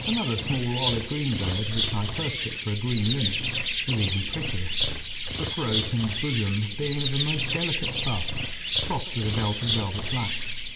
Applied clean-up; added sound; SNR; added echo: none; Bird; 0 dB; reverberation time 2.5 s.